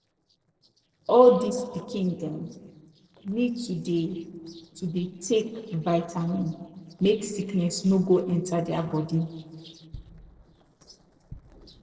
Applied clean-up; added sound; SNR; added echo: neural separator model SepFormer DNS4.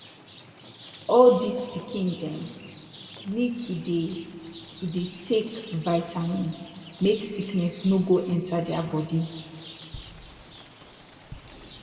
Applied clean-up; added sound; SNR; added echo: none; Rain; 18 dB; reverberation time 2.0 s.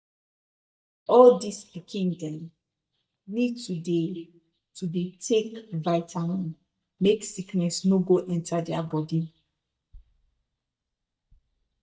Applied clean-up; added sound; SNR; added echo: neural mask model DeepFilterNet 3.